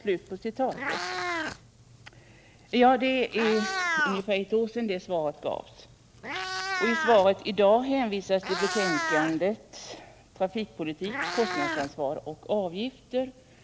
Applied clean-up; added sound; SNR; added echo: none; Meow; 7 dB; none.